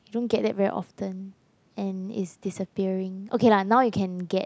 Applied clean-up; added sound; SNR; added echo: none; none; none; none.